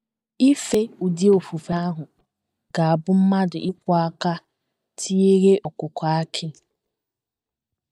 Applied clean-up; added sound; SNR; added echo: neural mask model DeepFilterNet 3.